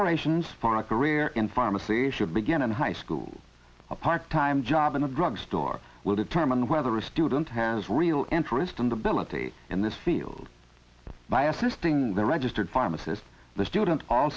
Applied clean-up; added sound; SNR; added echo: none; none; none; none.